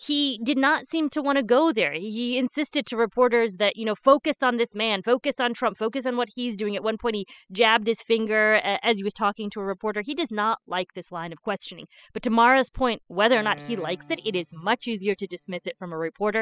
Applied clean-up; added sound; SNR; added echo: classical method spectral subtraction.